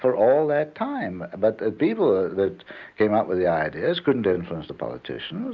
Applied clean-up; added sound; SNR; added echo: none; none; none; none.